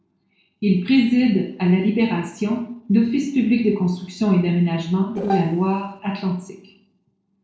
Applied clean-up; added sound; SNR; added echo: neural separator model SepFormer DNS4.